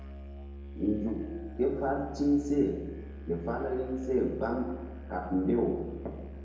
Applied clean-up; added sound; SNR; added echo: none; Musical instrument; 11 dB; reverberation time 1.0 s.